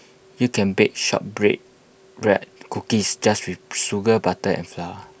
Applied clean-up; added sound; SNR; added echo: none; none; none; none.